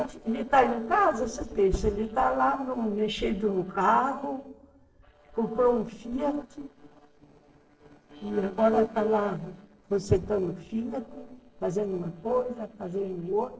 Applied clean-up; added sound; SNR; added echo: neural separator model SepFormer DNS4.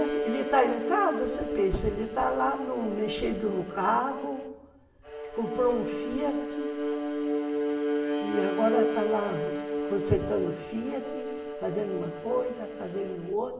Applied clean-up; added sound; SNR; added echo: none; Bowed string instrument; 2 dB; reverberation time 1.0 s.